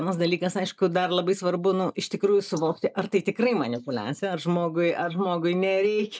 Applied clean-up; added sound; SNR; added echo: neural mask model Resemble Enhance denoiser.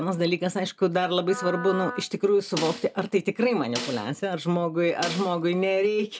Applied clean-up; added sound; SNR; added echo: none; Snare drum + Wind instrument, woodwind instrument; 12 dB; none.